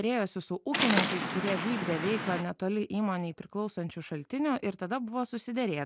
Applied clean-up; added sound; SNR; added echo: none; Waves, surf; 3 dB; none.